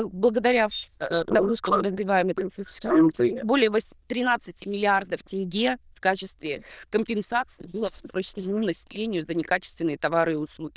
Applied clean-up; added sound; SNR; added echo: neural diffusion model UNIVERSE++.